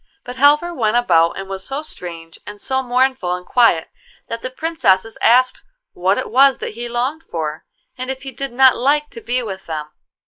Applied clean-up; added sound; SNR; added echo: neural mask model Resemble Enhance denoiser.